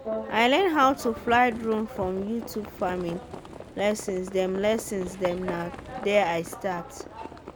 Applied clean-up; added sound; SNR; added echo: none; Brass instrument + Livestock, farm animals, working animals; 12 dB; none.